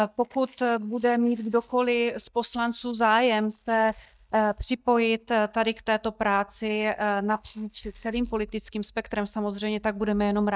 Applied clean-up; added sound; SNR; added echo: neural mask model DeepFilterNet 3.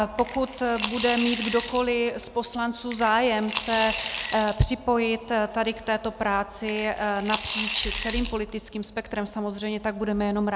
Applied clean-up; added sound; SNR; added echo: none; Coin (dropping) / Glass; 8 dB; none.